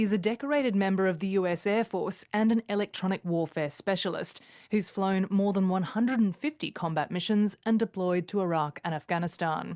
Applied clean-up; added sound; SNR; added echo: none; none; none; none.